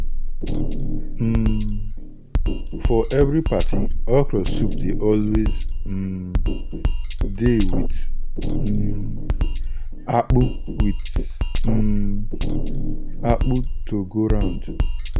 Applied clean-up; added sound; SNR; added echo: none; Drum kit; -5 dB; none.